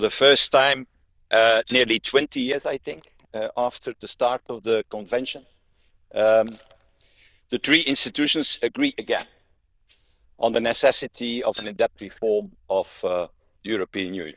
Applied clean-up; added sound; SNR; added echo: neural diffusion model UNIVERSE++.